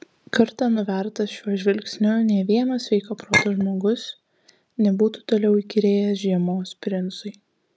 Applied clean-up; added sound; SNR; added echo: none; Chink, clink; 1 dB; none.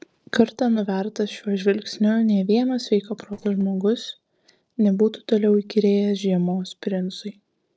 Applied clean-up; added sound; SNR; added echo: neural separator model SepFormer DNS4.